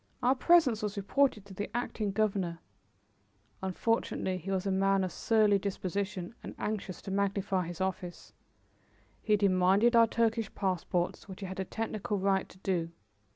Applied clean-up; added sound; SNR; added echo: none; none; none; none.